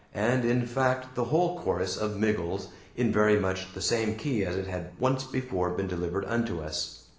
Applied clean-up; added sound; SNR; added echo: none; none; none; reverberation time 0.7 s.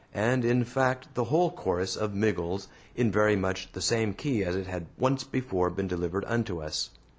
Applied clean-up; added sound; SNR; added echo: none; none; none; none.